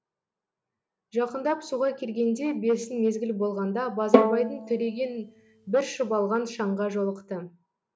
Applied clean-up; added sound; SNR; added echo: none; Bowed string instrument; -1 dB; none.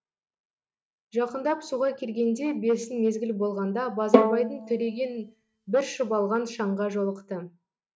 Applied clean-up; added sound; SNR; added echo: neural mask model RNNoise.